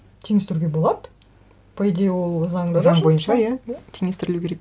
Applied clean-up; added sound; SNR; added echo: none; none; none; none.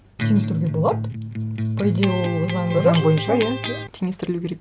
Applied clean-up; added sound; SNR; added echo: none; Electric guitar; 4 dB; none.